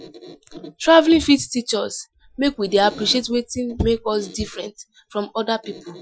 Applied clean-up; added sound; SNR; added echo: classical method Wiener filter.